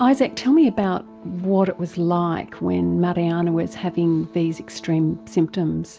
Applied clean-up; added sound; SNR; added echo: none; none; none; none.